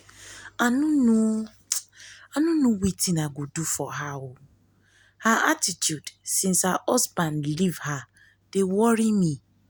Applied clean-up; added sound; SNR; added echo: none; none; none; none.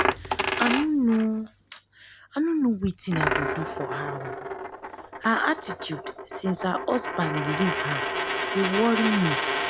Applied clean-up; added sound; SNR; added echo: none; Coin (dropping); 2 dB; none.